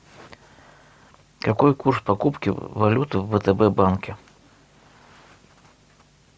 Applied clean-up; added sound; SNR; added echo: none; none; none; none.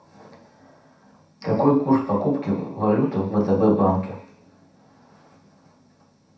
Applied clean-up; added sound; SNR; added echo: none; none; none; reverberation time 0.7 s.